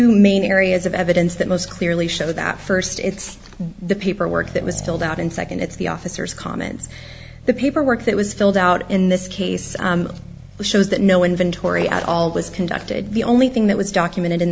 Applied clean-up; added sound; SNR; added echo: none; Accelerating, revving, vroom; 18 dB; none.